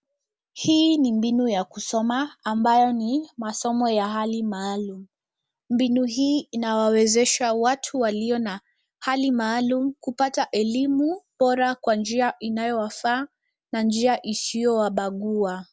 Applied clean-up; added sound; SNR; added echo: none; none; none; none.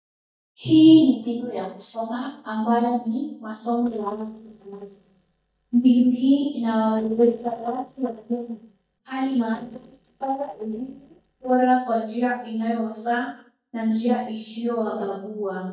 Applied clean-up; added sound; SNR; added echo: neural mask model DeepFilterNet 3.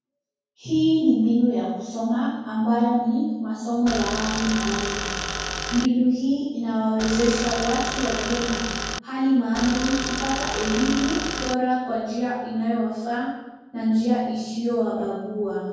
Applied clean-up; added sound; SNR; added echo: none; Tools; 5 dB; reverberation time 1.3 s.